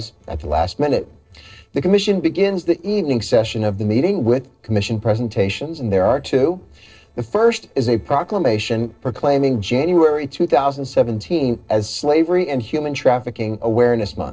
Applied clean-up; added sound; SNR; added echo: neural separator model SepFormer DNS4.